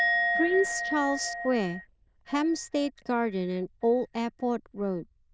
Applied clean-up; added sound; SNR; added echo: neural diffusion model UNIVERSE++.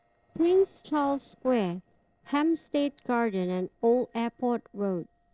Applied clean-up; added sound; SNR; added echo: neural separator model SepFormer DNS4.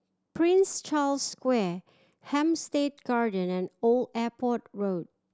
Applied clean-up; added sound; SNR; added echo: none; none; none; none.